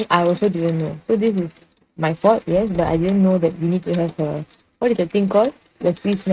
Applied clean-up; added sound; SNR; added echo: neural mask model RNNoise.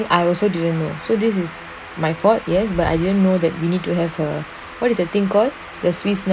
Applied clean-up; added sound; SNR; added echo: none; none; none; none.